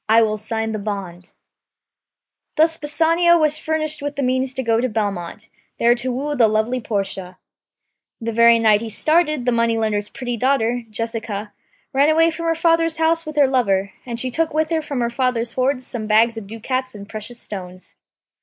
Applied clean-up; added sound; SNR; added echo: neural mask model Resemble Enhance denoiser.